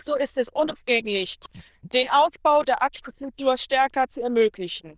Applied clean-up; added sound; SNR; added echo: neural diffusion model UNIVERSE++.